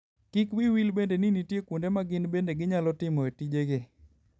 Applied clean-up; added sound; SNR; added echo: none; none; none; none.